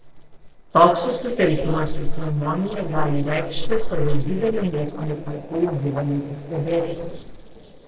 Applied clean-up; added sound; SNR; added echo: neural separator model SepFormer DNS4.